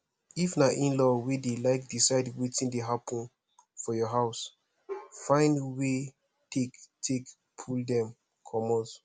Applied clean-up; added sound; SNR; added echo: none; none; none; none.